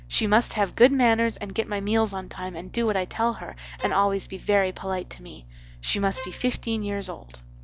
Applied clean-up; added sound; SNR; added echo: none; Bowed string instrument; 16 dB; none.